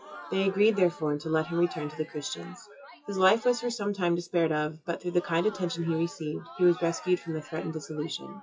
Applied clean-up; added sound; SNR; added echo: classical method WPE with log-MMSE.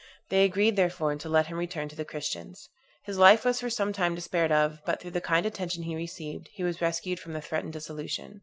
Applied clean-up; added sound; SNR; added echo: none; none; none; none.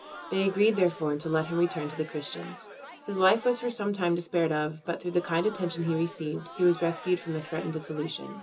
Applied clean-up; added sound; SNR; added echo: none; Crowd; 16 dB; reverberation time 0.2 s.